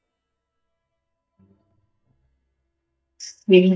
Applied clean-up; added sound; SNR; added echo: neural mask model DeepFilterNet 3.